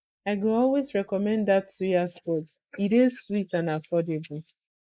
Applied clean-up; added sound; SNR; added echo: neural mask model Resemble Enhance denoiser.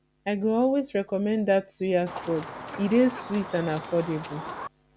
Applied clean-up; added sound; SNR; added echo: none; Chicken, rooster; 11 dB; none.